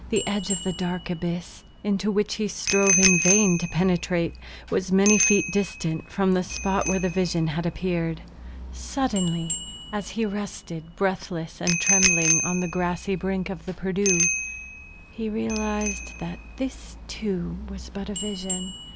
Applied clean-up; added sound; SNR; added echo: none; Bicycle bell; 3 dB; none.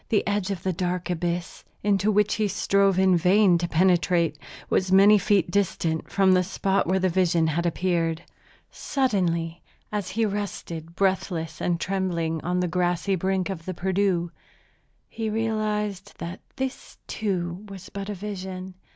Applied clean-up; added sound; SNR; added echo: none; none; none; none.